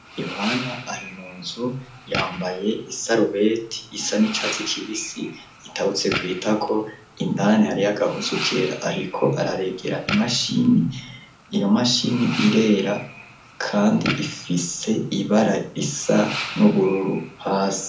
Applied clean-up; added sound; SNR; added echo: none; Fireworks; 12 dB; reverberation time 0.4 s.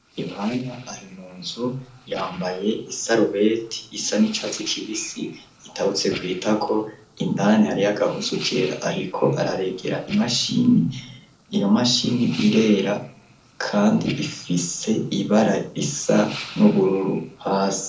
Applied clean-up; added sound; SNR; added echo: neural separator model SepFormer DNS4.